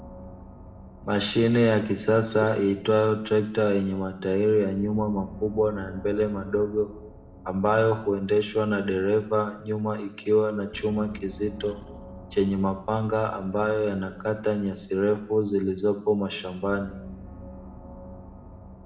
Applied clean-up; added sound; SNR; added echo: none; Gong; 19 dB; reverberation time 0.7 s.